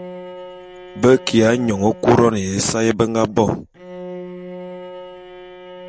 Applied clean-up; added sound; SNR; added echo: none; Bowed string instrument; 16 dB; none.